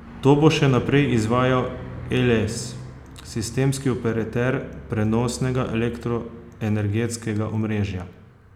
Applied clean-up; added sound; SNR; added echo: none; none; none; none.